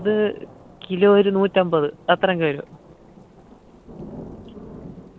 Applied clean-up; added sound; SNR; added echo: none; Thunder / Rain; 19 dB; none.